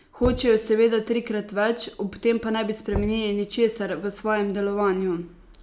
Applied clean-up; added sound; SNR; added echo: none; Knock / Wood; 14 dB; none.